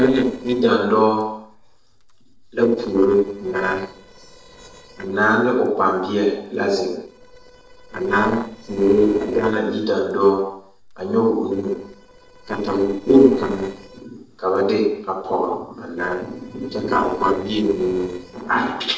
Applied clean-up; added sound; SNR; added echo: neural separator model SepFormer DNS4.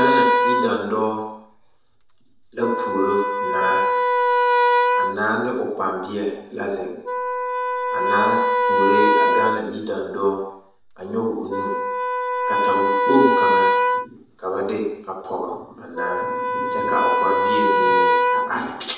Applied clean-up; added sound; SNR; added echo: none; Wind instrument, woodwind instrument; -4 dB; reverberation time 0.7 s.